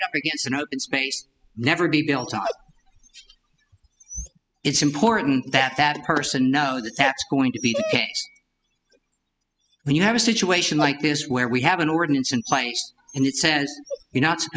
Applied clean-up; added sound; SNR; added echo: classical method spectral subtraction.